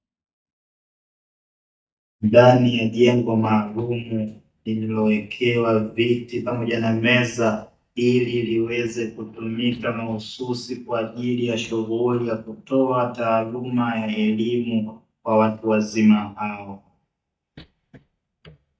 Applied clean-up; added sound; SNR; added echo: neural mask model DeepFilterNet 3.